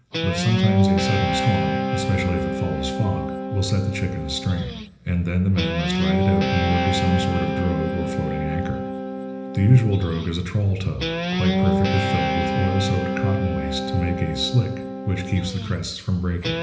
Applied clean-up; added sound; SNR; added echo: none; Guitar; 2 dB; reverberation time 1.0 s.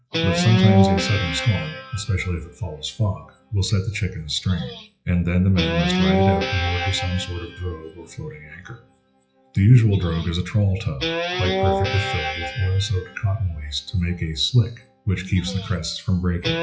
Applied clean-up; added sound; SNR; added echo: classical method WPE with log-MMSE.